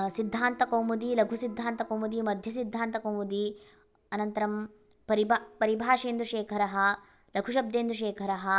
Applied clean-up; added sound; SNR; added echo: none; none; none; none.